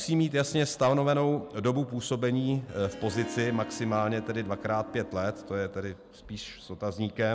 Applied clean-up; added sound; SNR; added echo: none; Harp; 14 dB; none.